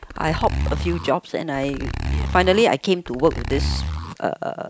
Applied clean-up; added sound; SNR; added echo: none; Zipper (clothing); 4 dB; none.